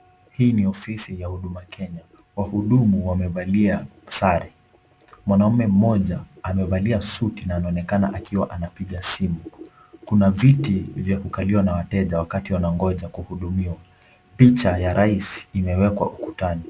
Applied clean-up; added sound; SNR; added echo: none; none; none; none.